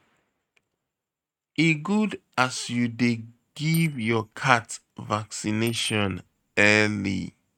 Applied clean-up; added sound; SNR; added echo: neural mask model RNNoise.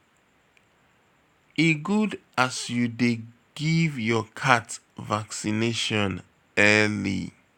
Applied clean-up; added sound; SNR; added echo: none; none; none; none.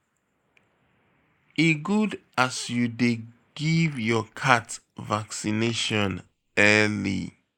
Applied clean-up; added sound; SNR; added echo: neural mask model Resemble Enhance denoiser.